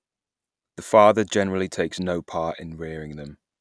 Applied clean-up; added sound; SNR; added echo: none; none; none; none.